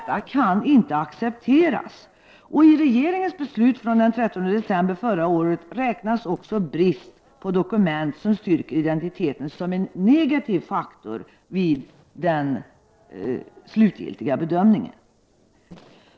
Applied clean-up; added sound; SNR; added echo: neural separator model SepFormer DNS4.